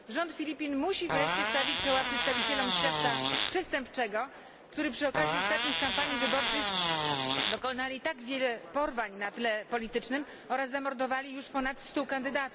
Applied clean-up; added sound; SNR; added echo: none; Fart; -2 dB; none.